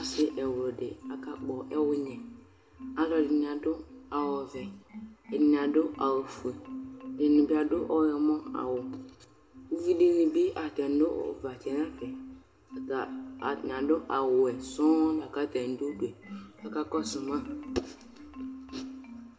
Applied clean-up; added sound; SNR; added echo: none; Marimba, xylophone; 13 dB; reverberation time 1.0 s.